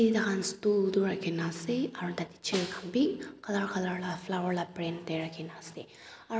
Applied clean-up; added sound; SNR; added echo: none; Snare drum; 14 dB; none.